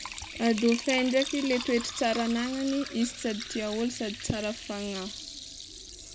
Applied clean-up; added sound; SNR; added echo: none; Liquid; 10 dB; none.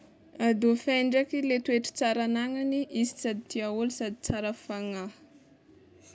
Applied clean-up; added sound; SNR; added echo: none; none; none; none.